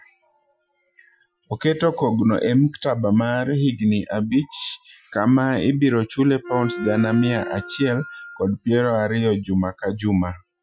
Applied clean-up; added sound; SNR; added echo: classical method Wiener filter.